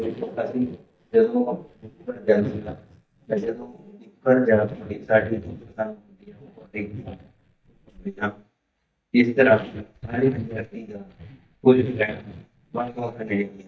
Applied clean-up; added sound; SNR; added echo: neural mask model DeepFilterNet 3.